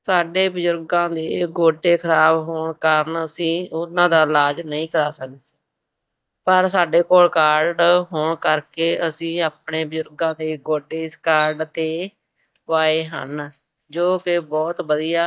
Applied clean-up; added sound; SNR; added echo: neural mask model DeepFilterNet 3.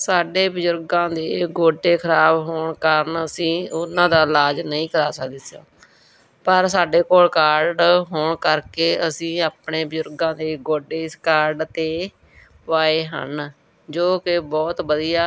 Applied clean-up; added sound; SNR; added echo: none; none; none; none.